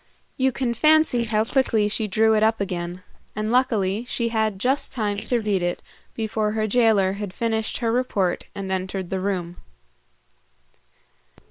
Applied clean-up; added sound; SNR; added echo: neural separator model SepFormer WHAM!.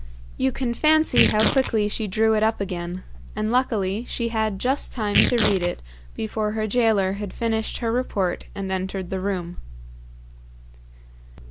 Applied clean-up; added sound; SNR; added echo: none; Tearing; 4 dB; none.